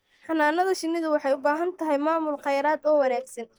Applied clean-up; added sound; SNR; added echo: neural mask model DeepFilterNet 3.